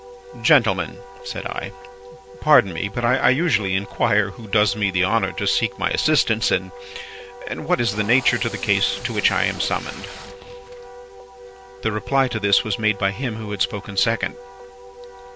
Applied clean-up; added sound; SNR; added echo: none; Packing tape, duct tape + Wind instrument, woodwind instrument; 15 dB; none.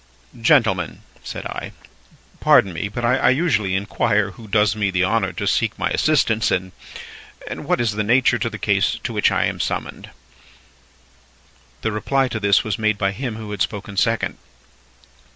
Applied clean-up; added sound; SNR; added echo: none; none; none; none.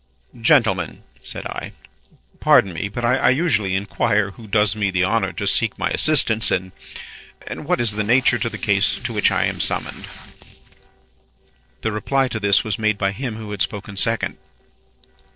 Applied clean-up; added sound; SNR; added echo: neural separator model SepFormer DNS4.